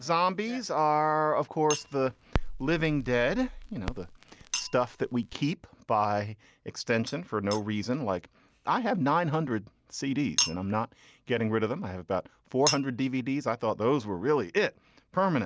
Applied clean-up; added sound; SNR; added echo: none; Crackle + Chink, clink; 11 dB; none.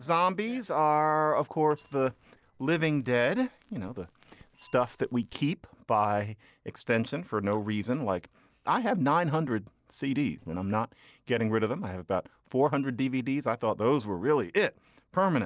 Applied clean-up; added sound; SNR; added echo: neural separator model SepFormer DNS4.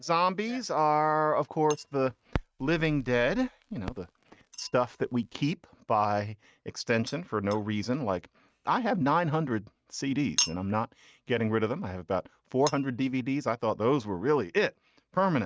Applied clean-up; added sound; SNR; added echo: neural mask model RNNoise.